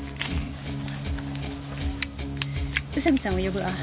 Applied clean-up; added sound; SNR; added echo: none; none; none; none.